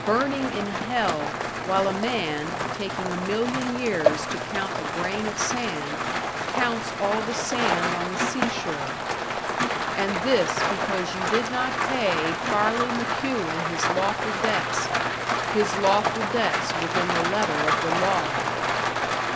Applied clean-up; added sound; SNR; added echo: none; Rain; -2 dB; none.